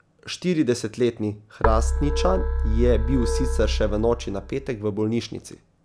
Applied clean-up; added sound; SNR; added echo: none; Keyboard (musical); -1 dB; none.